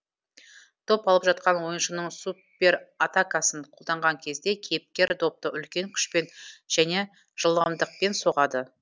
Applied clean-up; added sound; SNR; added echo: none; none; none; none.